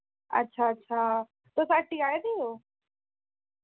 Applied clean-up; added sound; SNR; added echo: none; none; none; none.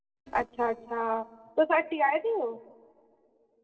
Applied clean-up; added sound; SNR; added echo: neural separator model SepFormer DNS4.